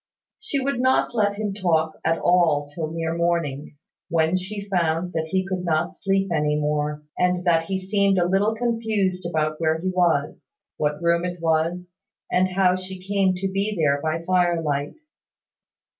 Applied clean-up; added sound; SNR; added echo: none; none; none; none.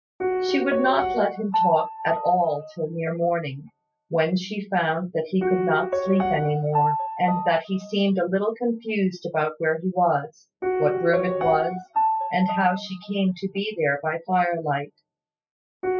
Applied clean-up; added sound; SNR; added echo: classical method spectral subtraction.